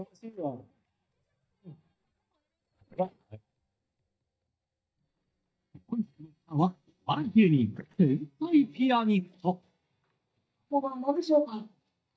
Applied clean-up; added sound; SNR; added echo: neural mask model DeepFilterNet 3.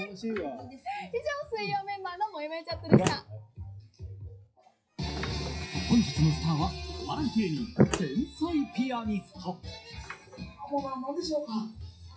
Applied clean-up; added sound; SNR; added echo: classical method WPE with log-MMSE.